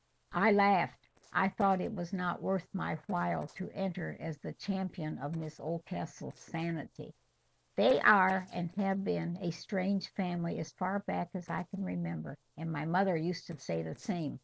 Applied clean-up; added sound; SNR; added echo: neural separator model SepFormer DNS4.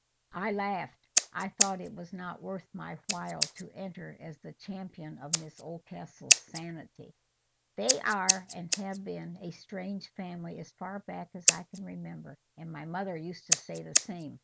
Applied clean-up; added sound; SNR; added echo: none; Scissors; -4 dB; none.